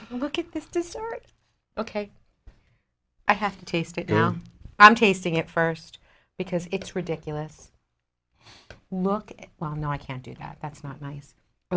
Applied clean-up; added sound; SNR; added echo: none; none; none; none.